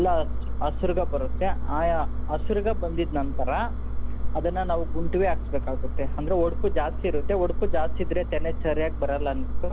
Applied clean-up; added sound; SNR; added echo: none; Engine; -3 dB; none.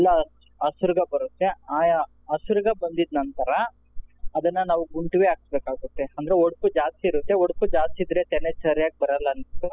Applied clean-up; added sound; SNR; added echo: classical method spectral subtraction.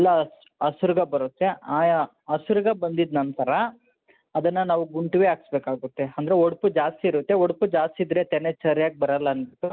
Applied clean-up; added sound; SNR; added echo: none; none; none; none.